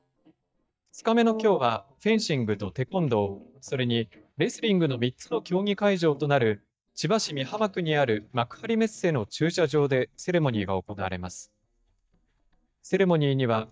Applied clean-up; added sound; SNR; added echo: neural mask model DeepFilterNet 3.